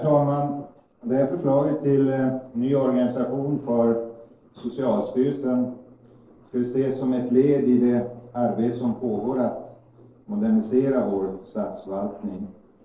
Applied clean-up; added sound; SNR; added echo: neural separator model SepFormer DNS4.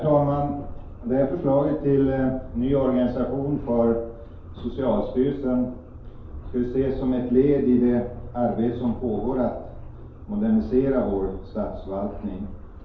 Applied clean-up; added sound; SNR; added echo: none; Subway, metro, underground; 13 dB; reverberation time 2.4 s.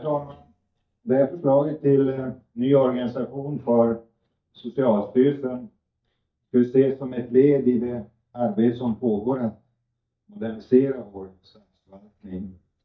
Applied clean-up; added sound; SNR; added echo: neural mask model DeepFilterNet 3.